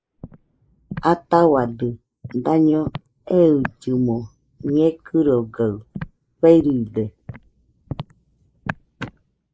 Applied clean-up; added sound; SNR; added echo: neural mask model Resemble Enhance denoiser.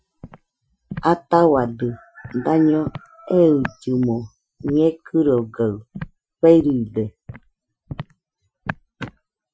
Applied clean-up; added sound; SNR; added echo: classical method Wiener filter.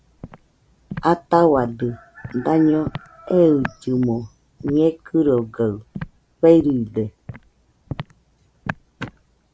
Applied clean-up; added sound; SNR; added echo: none; Walk, footsteps; 16 dB; none.